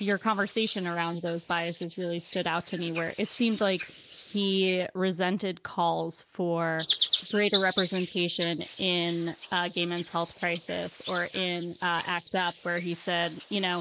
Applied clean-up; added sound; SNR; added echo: neural mask model Resemble Enhance denoiser.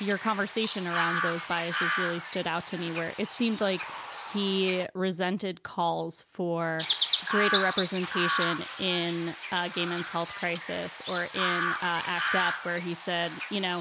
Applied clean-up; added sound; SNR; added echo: none; Chirp, tweet; 3 dB; none.